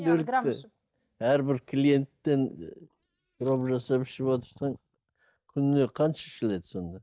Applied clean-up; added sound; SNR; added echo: neural mask model DeepFilterNet 3.